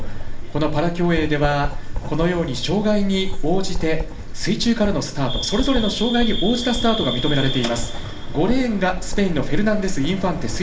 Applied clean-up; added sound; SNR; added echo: none; Writing; 2 dB; reverberation time 0.5 s.